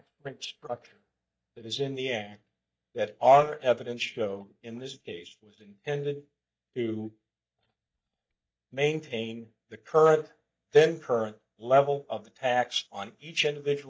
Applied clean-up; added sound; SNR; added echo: neural mask model DeepFilterNet 3.